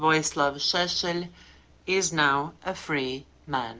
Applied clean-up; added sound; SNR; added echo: none; none; none; none.